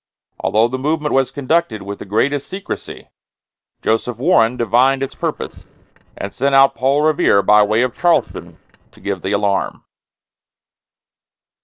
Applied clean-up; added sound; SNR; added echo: neural separator model SepFormer DNS4.